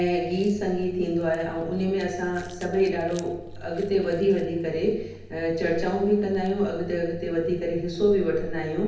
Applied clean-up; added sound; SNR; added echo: none; Chewing, mastication; 16 dB; reverberation time 0.8 s.